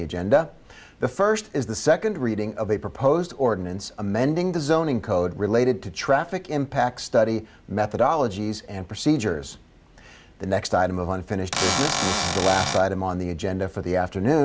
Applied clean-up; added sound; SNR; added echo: none; Cupboard open or close / Door; 1 dB; none.